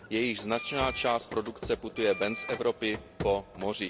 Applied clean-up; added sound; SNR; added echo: none; Wind instrument, woodwind instrument + Printer; 11 dB; none.